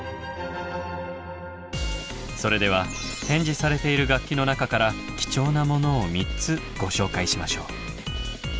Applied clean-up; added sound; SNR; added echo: none; none; none; none.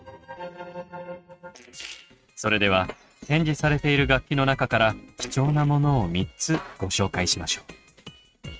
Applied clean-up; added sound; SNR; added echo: neural mask model RNNoise.